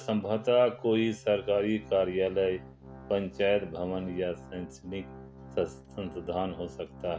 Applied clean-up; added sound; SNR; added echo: none; Organ; 17 dB; none.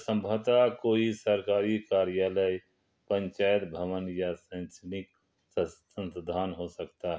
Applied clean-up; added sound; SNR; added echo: none; none; none; none.